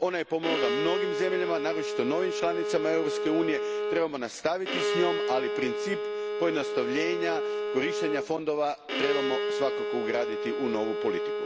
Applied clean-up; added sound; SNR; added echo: none; Bowed string instrument; 0 dB; none.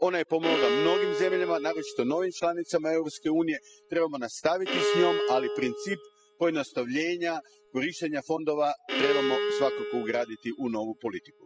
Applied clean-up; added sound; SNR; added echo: classical method spectral subtraction.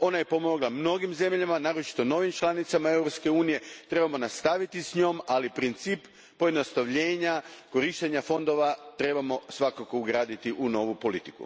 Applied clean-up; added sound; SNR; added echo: none; none; none; none.